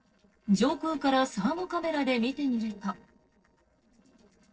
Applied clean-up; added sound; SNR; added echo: neural separator model SepFormer DNS4.